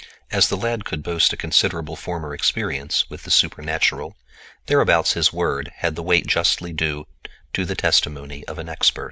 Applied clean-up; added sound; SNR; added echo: none; none; none; none.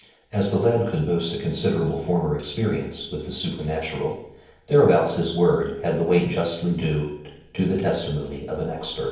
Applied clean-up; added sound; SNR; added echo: none; none; none; reverberation time 0.9 s.